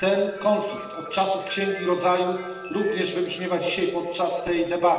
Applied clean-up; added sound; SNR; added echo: none; Wind chime; 16 dB; reverberation time 1.2 s.